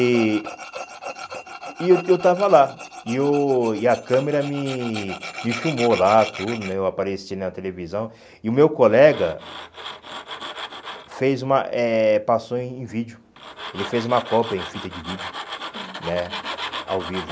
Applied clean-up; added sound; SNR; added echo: none; Tools; 13 dB; none.